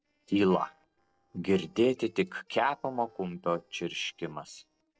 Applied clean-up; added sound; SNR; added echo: neural separator model SepFormer DNS4.